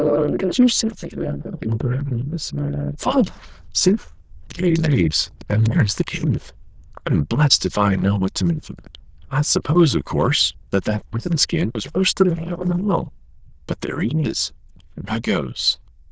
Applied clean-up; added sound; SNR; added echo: neural diffusion model UNIVERSE++.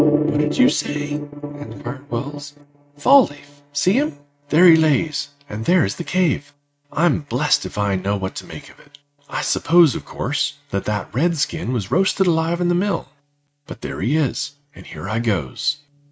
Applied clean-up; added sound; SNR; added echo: neural mask model RNNoise.